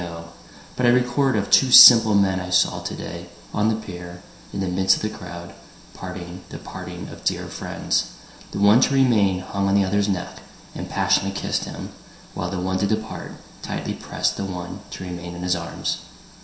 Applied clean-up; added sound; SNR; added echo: none; none; none; reverberation time 0.7 s.